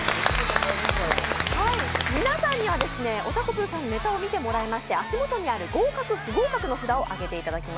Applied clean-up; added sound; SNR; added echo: none; Cheering; 13 dB; none.